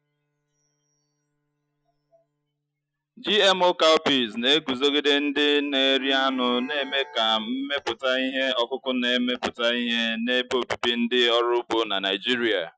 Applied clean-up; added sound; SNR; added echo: classical method Wiener filter.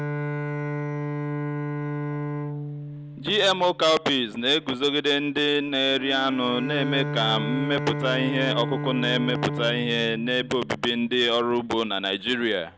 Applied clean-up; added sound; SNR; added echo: none; Bowed string instrument; 6 dB; none.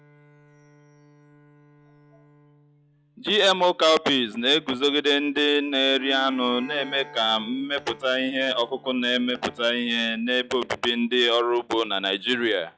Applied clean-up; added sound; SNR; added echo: classical method log-MMSE.